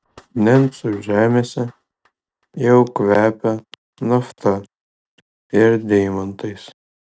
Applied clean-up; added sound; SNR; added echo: neural mask model RNNoise.